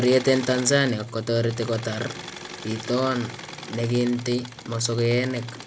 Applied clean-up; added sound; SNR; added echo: none; Engine / Mechanisms; 14 dB; none.